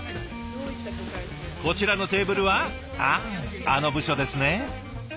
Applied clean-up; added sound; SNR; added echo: none; none; none; none.